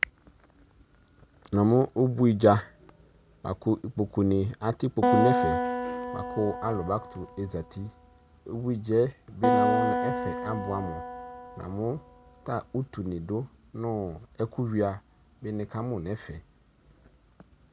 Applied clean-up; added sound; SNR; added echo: none; Acoustic guitar; 0 dB; none.